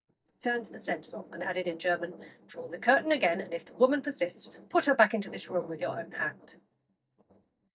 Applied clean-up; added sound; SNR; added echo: neural mask model DeepFilterNet 3.